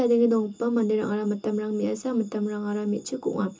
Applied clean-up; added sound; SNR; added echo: none; none; none; reverberation time 0.2 s.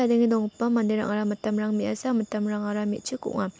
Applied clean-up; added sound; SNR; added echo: none; none; none; none.